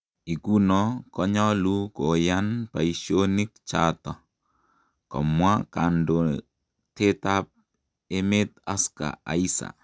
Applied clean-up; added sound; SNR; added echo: none; none; none; none.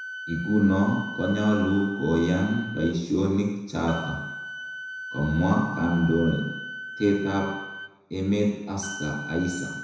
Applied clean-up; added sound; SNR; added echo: none; Wind instrument, woodwind instrument; 12 dB; reverberation time 1.0 s.